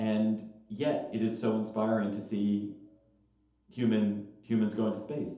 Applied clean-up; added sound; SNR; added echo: none; none; none; reverberation time 2.2 s.